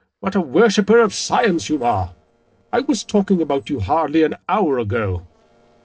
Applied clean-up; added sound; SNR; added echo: neural separator model SepFormer DNS4.